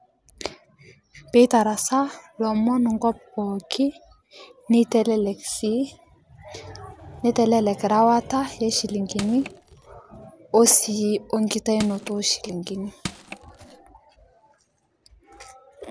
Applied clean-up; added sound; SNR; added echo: none; Crushing; 14 dB; none.